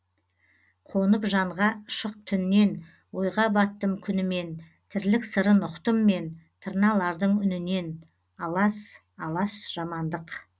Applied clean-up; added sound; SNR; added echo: none; none; none; none.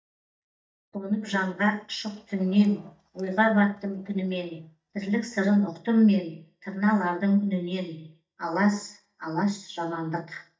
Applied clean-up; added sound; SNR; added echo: neural mask model DeepFilterNet 3.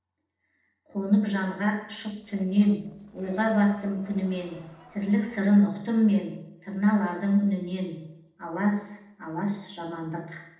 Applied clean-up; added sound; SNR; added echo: neural separator model SepFormer DNS4.